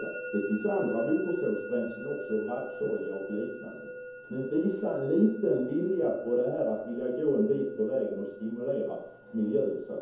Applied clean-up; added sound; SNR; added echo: none; Musical instrument; 14 dB; reverberation time 0.7 s.